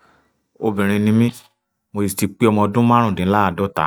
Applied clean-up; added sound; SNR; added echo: neural mask model DeepFilterNet 3.